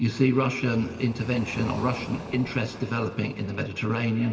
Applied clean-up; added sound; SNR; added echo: none; Car passing by; 16 dB; reverberation time 2.3 s.